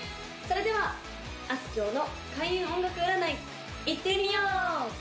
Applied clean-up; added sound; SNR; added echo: none; none; none; none.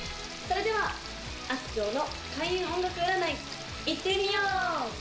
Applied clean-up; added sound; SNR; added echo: none; Frying (food); 12 dB; none.